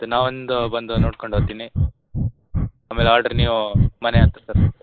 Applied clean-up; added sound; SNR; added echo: neural mask model Resemble Enhance denoiser.